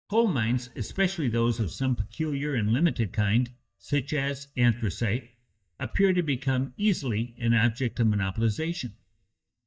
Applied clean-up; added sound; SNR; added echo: neural mask model DeepFilterNet 3.